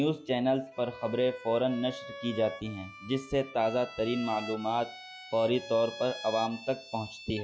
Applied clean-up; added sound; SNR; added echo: classical method log-MMSE.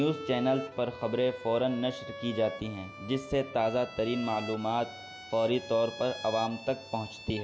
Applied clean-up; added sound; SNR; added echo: none; Bowed string instrument; 13 dB; none.